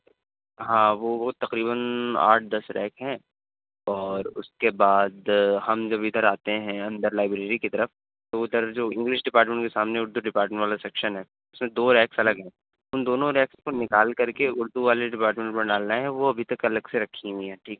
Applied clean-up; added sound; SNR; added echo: none; none; none; none.